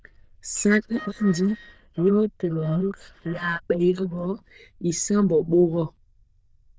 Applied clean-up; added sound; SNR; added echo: neural diffusion model UNIVERSE++.